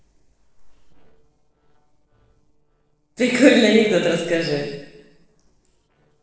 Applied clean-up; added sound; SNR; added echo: neural separator model SepFormer DNS4.